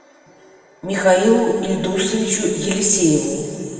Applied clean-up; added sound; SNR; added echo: none; none; none; reverberation time 2.3 s.